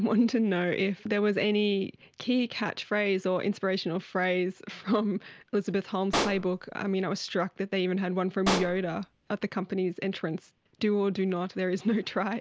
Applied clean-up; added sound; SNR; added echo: none; Explosion; 7 dB; none.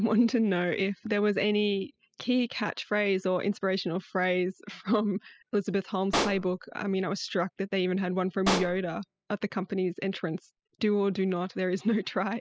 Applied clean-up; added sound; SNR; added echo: classical method spectral subtraction.